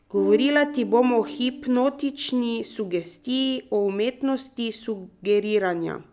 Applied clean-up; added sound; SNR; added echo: none; Bass guitar; 15 dB; none.